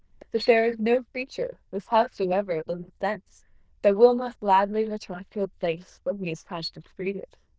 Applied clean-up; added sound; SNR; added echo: neural diffusion model UNIVERSE++.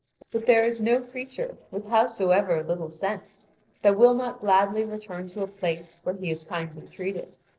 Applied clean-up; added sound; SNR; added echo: neural separator model SepFormer DNS4.